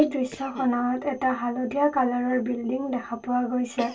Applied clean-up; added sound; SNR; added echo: neural separator model SepFormer DNS4.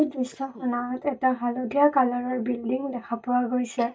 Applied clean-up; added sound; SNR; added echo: neural mask model DeepFilterNet 3.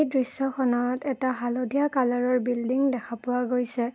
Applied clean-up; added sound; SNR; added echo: none; none; none; none.